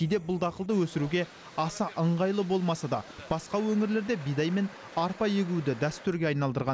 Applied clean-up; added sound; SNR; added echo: none; none; none; none.